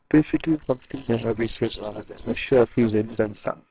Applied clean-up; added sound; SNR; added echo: neural separator model SepFormer WHAMR!.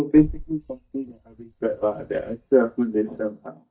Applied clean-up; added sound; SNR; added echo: neural mask model DeepFilterNet 3.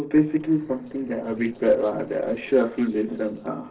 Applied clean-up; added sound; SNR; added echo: neural separator model SepFormer DNS4.